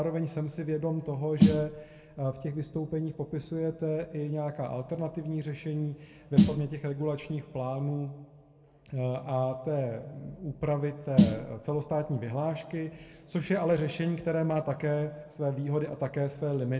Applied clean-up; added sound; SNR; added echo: none; Snare drum; -2 dB; reverberation time 0.9 s.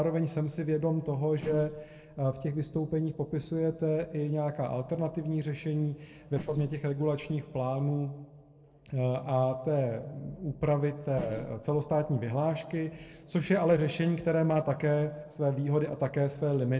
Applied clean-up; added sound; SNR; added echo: neural separator model SepFormer DNS4.